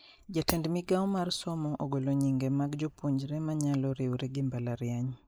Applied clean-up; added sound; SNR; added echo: neural mask model Resemble Enhance denoiser.